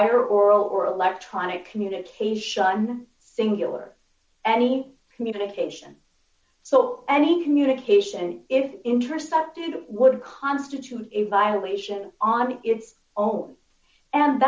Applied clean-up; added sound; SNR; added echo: none; none; none; none.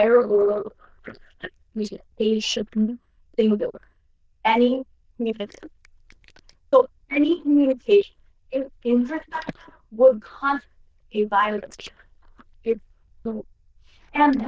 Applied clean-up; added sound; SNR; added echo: neural diffusion model UNIVERSE++.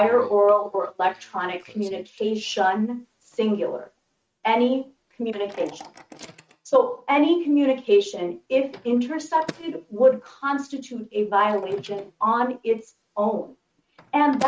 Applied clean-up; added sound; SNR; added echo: neural mask model RNNoise.